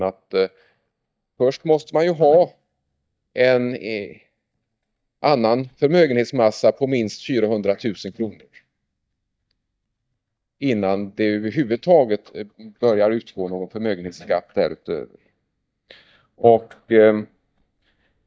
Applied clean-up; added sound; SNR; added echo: neural mask model DeepFilterNet 3.